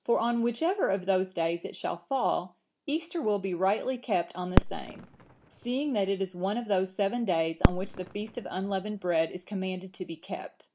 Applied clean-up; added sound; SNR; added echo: none; Fireworks; 2 dB; none.